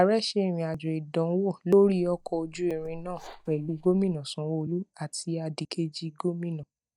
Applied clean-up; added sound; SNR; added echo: neural mask model DeepFilterNet 3.